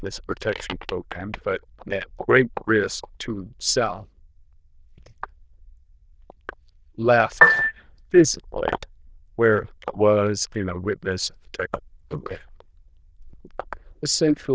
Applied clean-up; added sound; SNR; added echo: neural diffusion model UNIVERSE++.